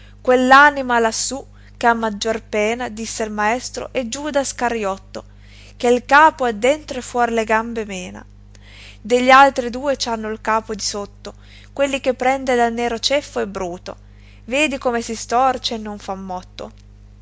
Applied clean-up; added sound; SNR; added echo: none; none; none; none.